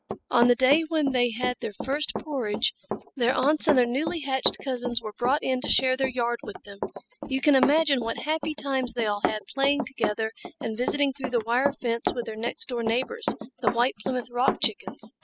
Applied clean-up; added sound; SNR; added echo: classical method spectral subtraction.